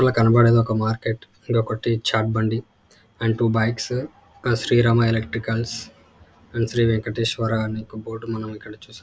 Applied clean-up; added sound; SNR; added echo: none; none; none; none.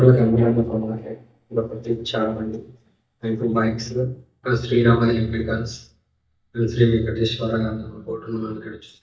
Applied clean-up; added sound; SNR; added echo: neural mask model DeepFilterNet 3.